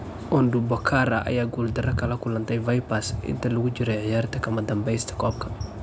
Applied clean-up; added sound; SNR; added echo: none; none; none; none.